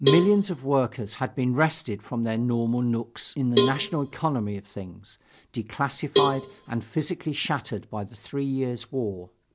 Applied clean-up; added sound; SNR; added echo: none; Cowbell; 1 dB; none.